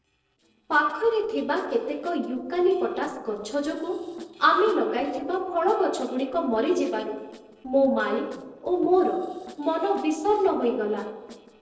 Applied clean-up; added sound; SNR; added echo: neural separator model SepFormer DNS4.